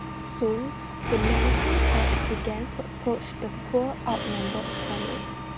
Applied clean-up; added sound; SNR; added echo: none; Mechanisms; -4 dB; none.